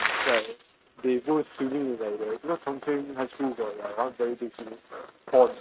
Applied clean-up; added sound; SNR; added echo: neural mask model RNNoise.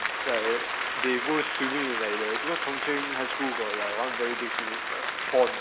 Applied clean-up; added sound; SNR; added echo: none; Applause; 0 dB; none.